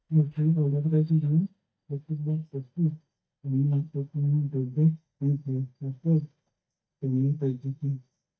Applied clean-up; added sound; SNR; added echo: neural mask model DeepFilterNet 3.